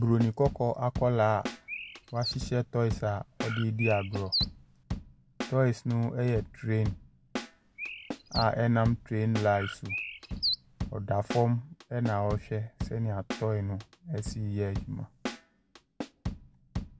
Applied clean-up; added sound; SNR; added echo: none; Drum / Drum kit + Bird; 8 dB; none.